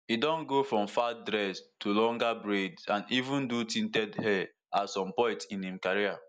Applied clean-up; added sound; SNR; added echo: none; none; none; none.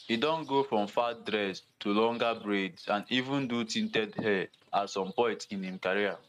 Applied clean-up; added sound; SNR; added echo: neural mask model RNNoise.